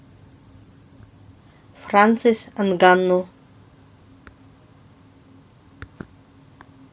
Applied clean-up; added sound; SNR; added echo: none; none; none; none.